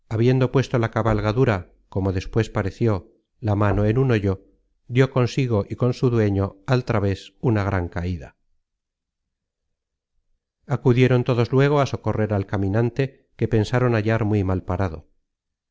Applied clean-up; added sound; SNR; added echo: none; Knock; 17 dB; none.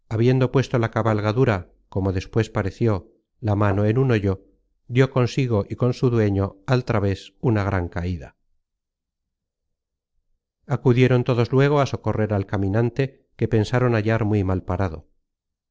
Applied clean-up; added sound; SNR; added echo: neural separator model SepFormer DNS4.